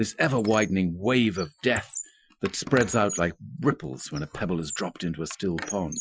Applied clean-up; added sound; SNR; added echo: classical method Wiener filter.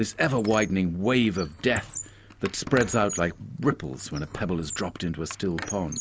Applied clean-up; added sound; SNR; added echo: none; Squeak; 13 dB; none.